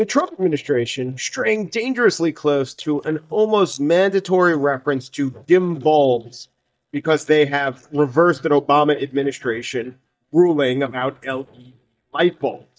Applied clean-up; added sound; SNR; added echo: neural mask model DeepFilterNet 3.